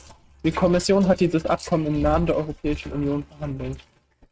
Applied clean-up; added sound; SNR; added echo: neural mask model RNNoise.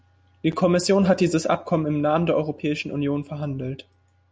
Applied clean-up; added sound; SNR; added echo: none; none; none; none.